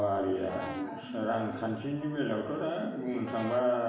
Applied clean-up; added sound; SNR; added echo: none; Brass instrument; 13 dB; reverberation time 0.7 s.